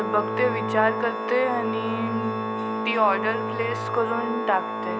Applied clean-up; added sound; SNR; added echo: none; Organ; 2 dB; none.